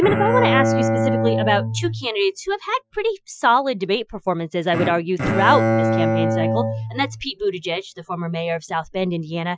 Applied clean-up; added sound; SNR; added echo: classical method Wiener filter.